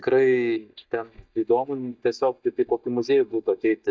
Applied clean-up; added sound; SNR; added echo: neural mask model DeepFilterNet 3.